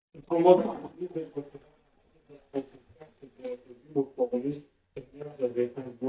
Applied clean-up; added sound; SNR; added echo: neural mask model DeepFilterNet 3.